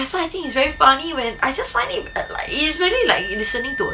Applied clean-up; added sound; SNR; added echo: none; Wind instrument, woodwind instrument; 12 dB; none.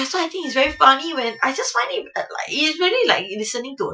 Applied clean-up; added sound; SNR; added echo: classical method Wiener filter.